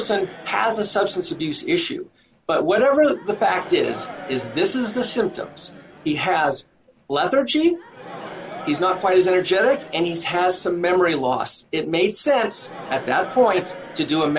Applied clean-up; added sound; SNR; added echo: none; Crowd; 17 dB; none.